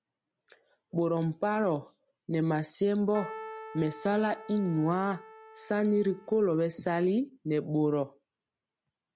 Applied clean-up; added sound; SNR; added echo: none; Keyboard (musical); 16 dB; none.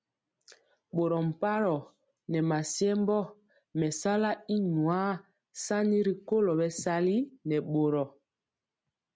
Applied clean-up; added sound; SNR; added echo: none; none; none; none.